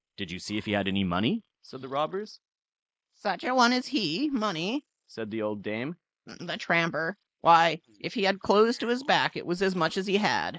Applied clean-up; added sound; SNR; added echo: neural mask model Resemble Enhance denoiser.